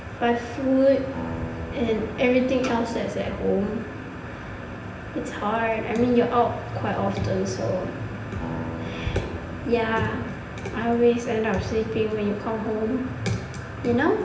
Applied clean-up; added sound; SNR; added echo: none; Acoustic guitar; 16 dB; reverberation time 0.8 s.